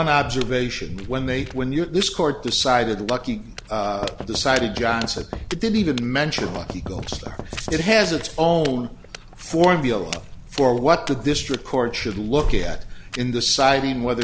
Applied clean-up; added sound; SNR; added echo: none; Knock + Walk, footsteps; 14 dB; none.